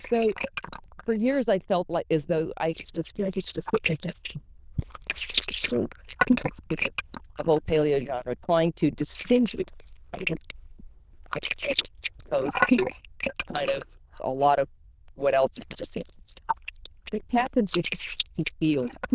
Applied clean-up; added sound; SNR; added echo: neural diffusion model UNIVERSE++.